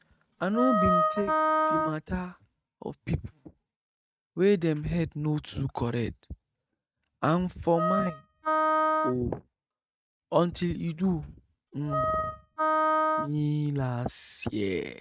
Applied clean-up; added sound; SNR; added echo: neural mask model RNNoise.